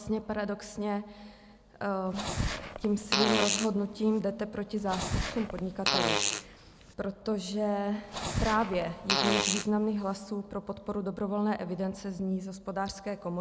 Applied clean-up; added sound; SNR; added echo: none; Fart; 0 dB; none.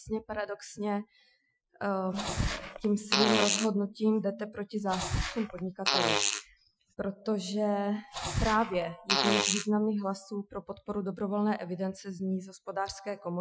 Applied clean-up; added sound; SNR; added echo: classical method Wiener filter.